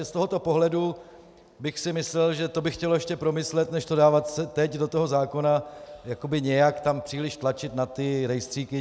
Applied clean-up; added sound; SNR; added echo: none; none; none; none.